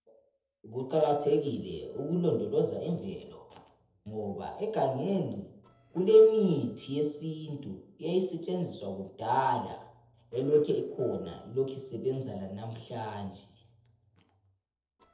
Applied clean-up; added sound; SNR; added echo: neural separator model SepFormer DNS4.